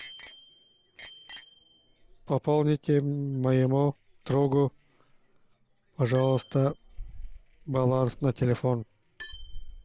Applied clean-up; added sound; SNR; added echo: none; Bicycle bell; 17 dB; none.